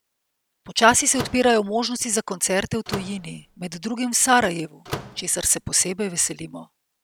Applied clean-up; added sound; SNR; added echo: none; Slam / Microwave oven; 14 dB; none.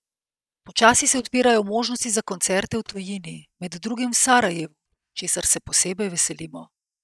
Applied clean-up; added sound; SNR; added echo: neural mask model DeepFilterNet 3.